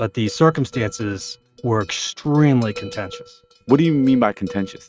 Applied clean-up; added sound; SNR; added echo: neural mask model RNNoise.